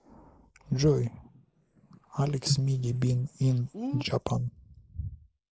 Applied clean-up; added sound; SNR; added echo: neural mask model Resemble Enhance denoiser.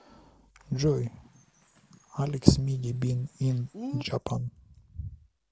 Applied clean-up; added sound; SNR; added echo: none; Bird; 16 dB; none.